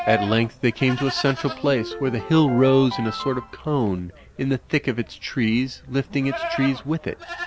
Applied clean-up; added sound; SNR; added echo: none; Livestock, farm animals, working animals + Ringtone; 11 dB; none.